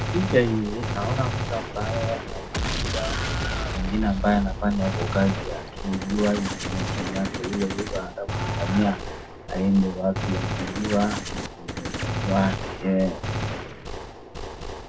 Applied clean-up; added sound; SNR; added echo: none; Gunshot, gunfire; 2 dB; reverberation time 0.2 s.